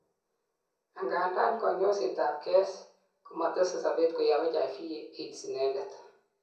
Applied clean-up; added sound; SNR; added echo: none; none; none; reverberation time 0.6 s.